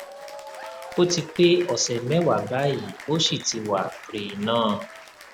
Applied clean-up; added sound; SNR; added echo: none; Applause / Cheering; 16 dB; none.